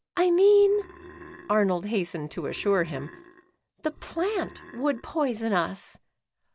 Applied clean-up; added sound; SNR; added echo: neural mask model DeepFilterNet 3.